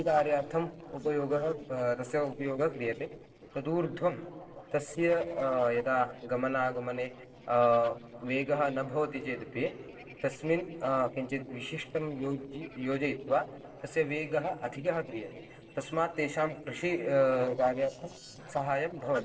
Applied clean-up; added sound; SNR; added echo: neural separator model SepFormer DNS4.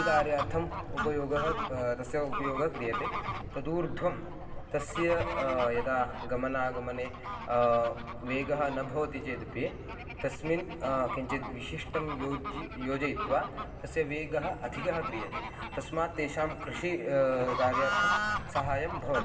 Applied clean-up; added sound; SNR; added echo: none; Bird / Fowl; 5 dB; reverberation time 2.3 s.